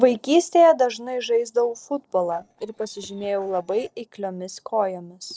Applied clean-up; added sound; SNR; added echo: neural separator model SepFormer DNS4.